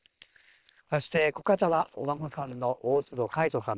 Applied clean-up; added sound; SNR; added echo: neural separator model SepFormer WHAM!.